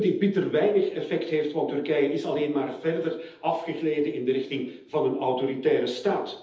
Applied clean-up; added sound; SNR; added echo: none; none; none; reverberation time 0.8 s.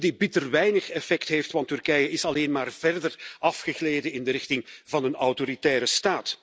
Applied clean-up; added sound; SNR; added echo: none; none; none; none.